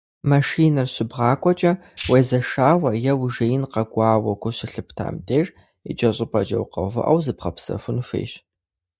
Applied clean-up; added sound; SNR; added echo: neural mask model DeepFilterNet 3.